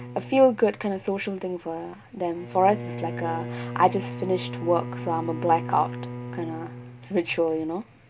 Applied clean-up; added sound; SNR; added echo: none; Bowed string instrument; 10 dB; none.